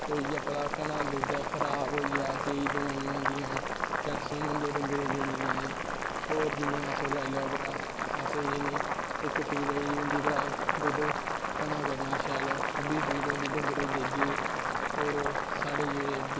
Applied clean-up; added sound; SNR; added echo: none; Boiling; -3 dB; none.